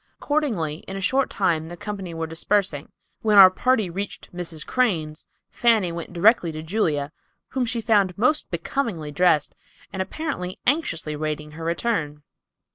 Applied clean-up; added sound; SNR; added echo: none; none; none; none.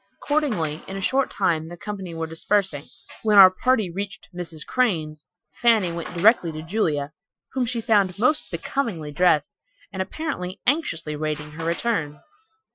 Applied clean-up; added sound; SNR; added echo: classical method Wiener filter.